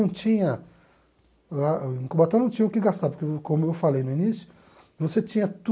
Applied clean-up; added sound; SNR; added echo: none; none; none; none.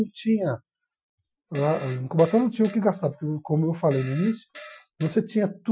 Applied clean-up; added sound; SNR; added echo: classical method Wiener filter.